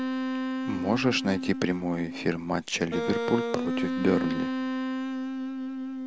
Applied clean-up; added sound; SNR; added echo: none; Wind instrument, woodwind instrument; 1 dB; none.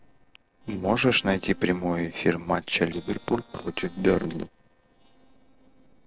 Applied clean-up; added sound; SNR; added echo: neural separator model SepFormer DNS4.